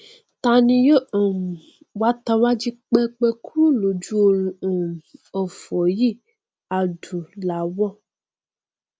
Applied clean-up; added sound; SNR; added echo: none; none; none; none.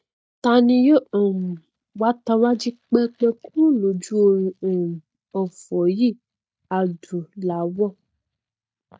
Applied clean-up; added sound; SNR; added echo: neural mask model DeepFilterNet 3.